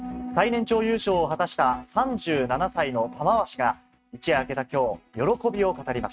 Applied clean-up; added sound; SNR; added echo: neural mask model RNNoise.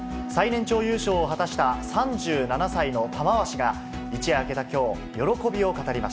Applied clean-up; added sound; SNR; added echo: none; Wind instrument, woodwind instrument; 11 dB; none.